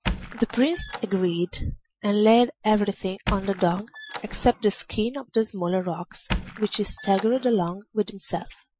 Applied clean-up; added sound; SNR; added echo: classical method Wiener filter.